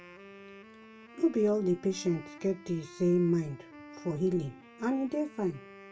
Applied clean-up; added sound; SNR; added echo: none; Wind instrument, woodwind instrument; 19 dB; reverberation time 0.2 s.